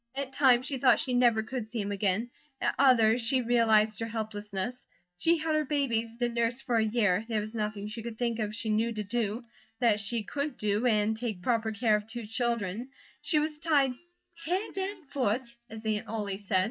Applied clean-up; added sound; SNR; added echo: neural mask model DeepFilterNet 3.